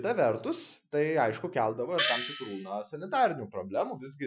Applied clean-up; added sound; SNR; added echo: classical method Wiener filter.